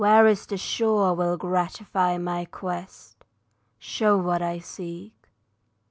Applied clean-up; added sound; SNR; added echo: none; none; none; none.